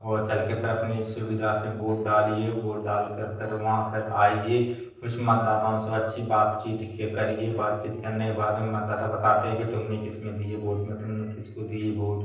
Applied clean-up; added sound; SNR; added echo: neural separator model SepFormer DNS4.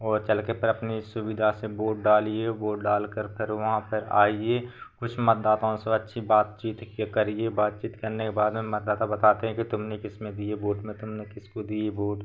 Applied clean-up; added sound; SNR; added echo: none; none; none; none.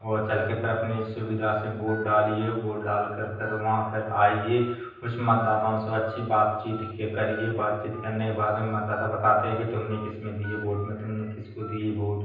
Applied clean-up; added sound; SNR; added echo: none; Telephone; 17 dB; reverberation time 0.9 s.